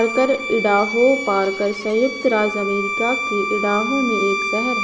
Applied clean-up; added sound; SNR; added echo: none; Bowed string instrument; 5 dB; none.